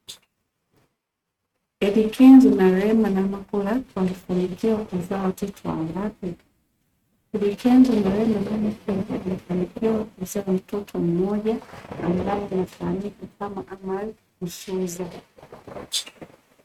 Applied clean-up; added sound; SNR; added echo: neural mask model RNNoise.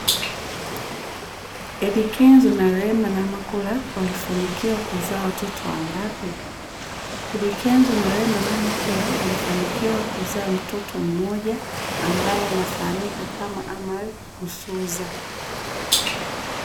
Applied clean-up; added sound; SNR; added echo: none; Waves, surf; 6 dB; none.